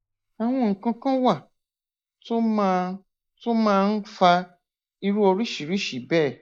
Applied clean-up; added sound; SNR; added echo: neural mask model Resemble Enhance denoiser.